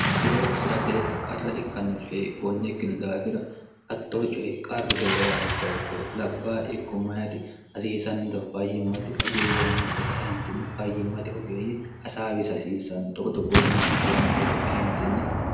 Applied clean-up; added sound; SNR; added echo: none; Explosion; 0 dB; reverberation time 0.9 s.